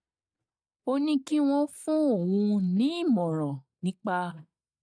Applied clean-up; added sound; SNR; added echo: neural mask model DeepFilterNet 3.